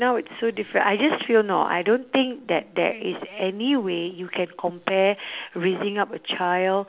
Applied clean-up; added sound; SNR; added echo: none; none; none; none.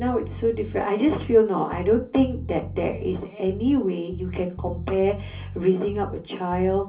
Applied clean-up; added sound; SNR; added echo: none; Bass guitar; 11 dB; reverberation time 0.5 s.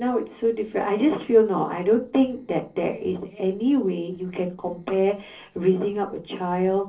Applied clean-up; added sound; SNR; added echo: neural separator model SepFormer DNS4.